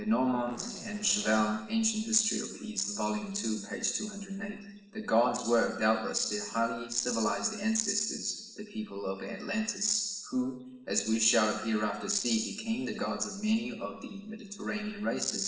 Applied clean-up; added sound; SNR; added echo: neural separator model SepFormer DNS4.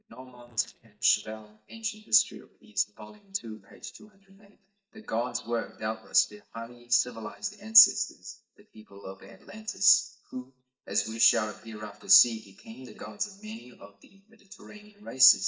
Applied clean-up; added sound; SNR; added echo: neural mask model DeepFilterNet 3.